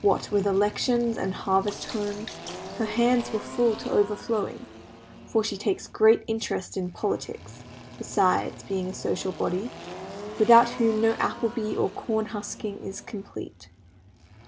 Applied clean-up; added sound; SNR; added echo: none; Engine + Sink (filling or washing) / Water / Splash, splatter; 15 dB; none.